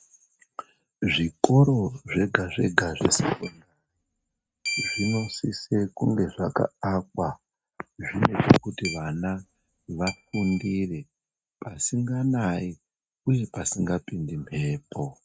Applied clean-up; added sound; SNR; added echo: neural mask model RNNoise.